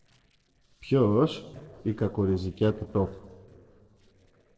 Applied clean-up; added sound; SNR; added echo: neural separator model SepFormer DNS4.